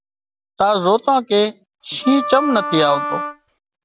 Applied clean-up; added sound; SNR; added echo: none; Wind instrument, woodwind instrument; 6 dB; none.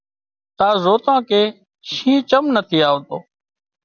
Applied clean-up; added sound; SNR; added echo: none; none; none; none.